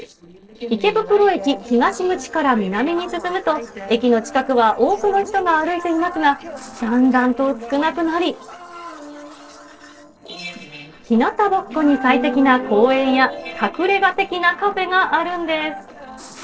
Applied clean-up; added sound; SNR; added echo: neural separator model SepFormer DNS4.